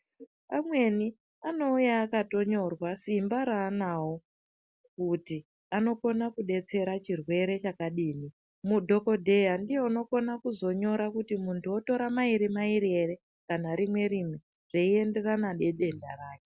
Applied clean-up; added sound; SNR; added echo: none; none; none; none.